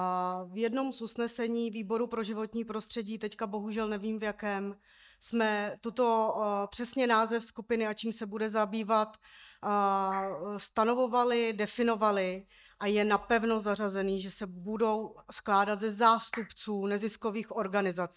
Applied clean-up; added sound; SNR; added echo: neural mask model DeepFilterNet 3.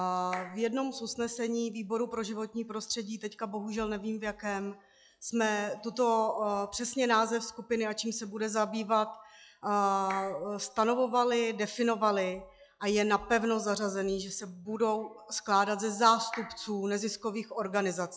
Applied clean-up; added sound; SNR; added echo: classical method log-MMSE.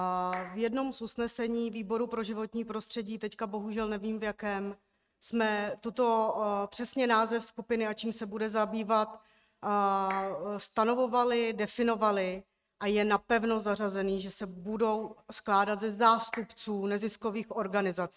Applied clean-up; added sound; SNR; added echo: neural mask model RNNoise.